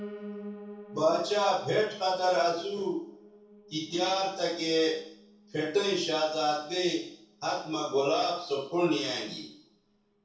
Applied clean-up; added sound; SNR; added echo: neural separator model SepFormer DNS4.